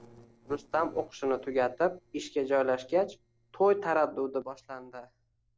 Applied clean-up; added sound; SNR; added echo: neural separator model SepFormer DNS4.